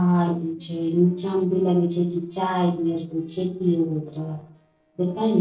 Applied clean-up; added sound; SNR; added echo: neural separator model SepFormer DNS4.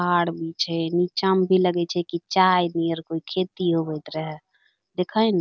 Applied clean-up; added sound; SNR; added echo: none; none; none; none.